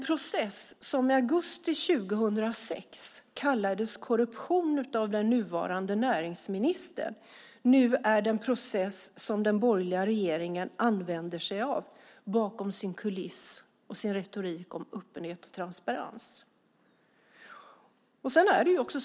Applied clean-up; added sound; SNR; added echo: none; none; none; none.